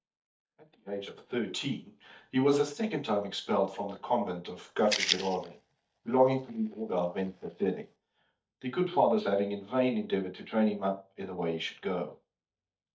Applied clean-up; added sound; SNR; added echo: neural mask model DeepFilterNet 3.